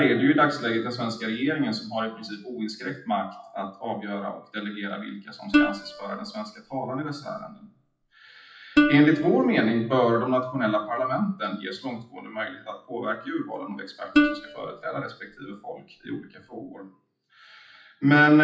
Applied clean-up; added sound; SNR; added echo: classical method WPE with log-MMSE.